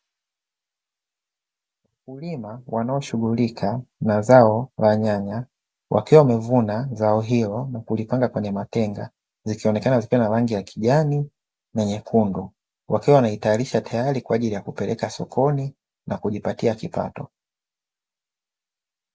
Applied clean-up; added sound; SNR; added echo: none; none; none; none.